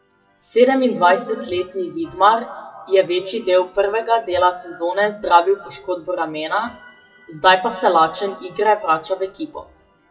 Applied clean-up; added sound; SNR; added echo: classical method WPE with log-MMSE.